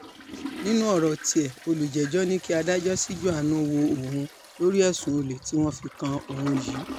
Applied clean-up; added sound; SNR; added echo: none; Toilet flush; 15 dB; none.